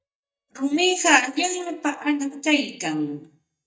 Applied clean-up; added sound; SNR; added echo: neural mask model DeepFilterNet 3.